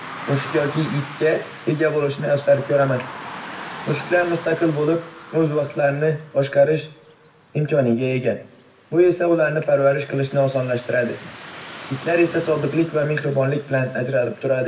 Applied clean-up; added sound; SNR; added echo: none; Car passing by / Traffic noise, roadway noise; 17 dB; reverberation time 0.5 s.